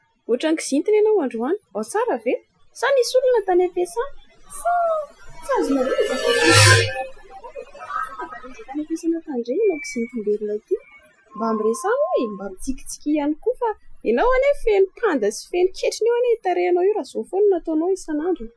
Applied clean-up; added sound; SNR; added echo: classical method Wiener filter.